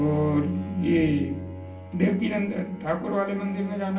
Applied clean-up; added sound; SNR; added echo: none; Bowed string instrument; 11 dB; reverberation time 0.2 s.